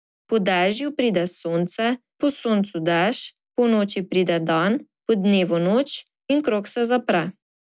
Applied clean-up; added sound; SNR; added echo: none; none; none; none.